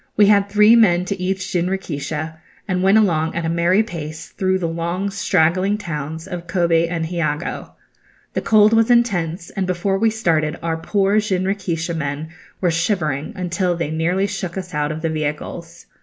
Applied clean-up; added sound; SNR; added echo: none; none; none; none.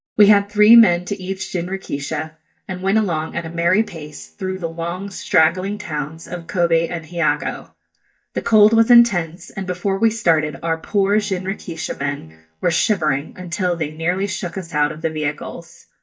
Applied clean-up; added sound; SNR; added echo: neural mask model DeepFilterNet 3.